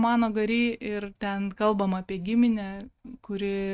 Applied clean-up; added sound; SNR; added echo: neural mask model RNNoise.